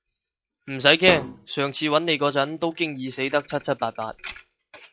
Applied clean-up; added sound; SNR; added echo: classical method log-MMSE.